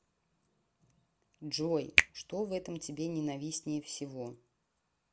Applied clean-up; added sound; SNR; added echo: none; Finger snapping; -4 dB; none.